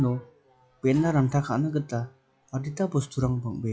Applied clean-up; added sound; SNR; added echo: classical method log-MMSE.